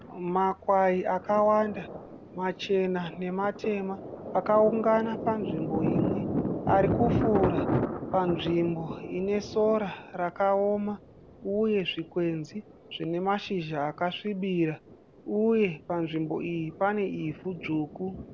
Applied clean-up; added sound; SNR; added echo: none; Thunder; 6 dB; none.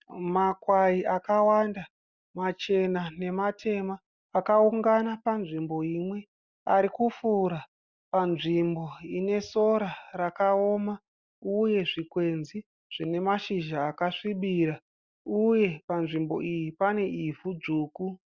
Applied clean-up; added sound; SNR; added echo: none; none; none; none.